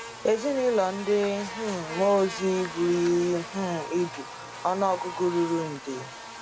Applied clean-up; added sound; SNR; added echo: none; Buzz; 11 dB; none.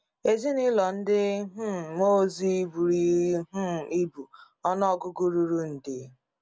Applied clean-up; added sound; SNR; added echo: none; none; none; none.